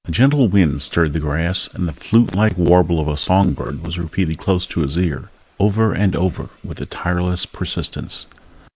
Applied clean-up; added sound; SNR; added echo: neural mask model Resemble Enhance denoiser.